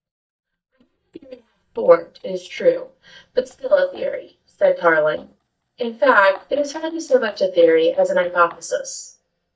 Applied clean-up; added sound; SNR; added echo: neural mask model DeepFilterNet 3.